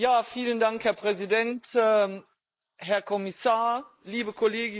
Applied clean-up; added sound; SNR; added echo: neural mask model Resemble Enhance denoiser.